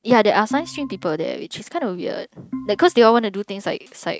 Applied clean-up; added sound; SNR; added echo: neural mask model RNNoise.